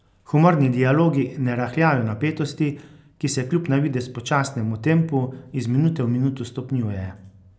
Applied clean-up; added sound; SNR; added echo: none; none; none; none.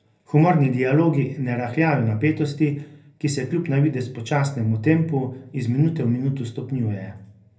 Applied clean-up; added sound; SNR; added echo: none; none; none; reverberation time 0.3 s.